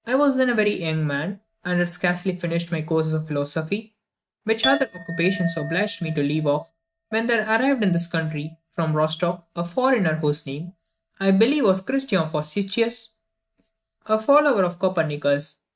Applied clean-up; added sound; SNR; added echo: neural mask model RNNoise.